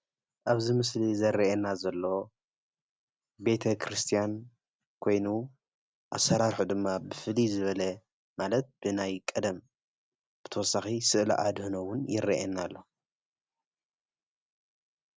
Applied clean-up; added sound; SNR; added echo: none; none; none; none.